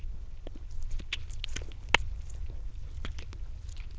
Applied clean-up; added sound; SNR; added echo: neural diffusion model UNIVERSE++.